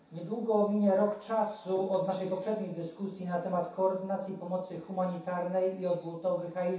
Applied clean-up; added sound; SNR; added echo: none; none; none; reverberation time 0.7 s.